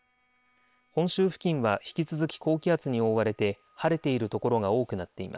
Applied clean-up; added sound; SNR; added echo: neural separator model SepFormer WHAM!.